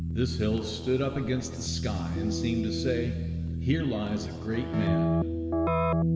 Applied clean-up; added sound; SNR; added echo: none; Keyboard (musical); -2 dB; reverberation time 2.1 s.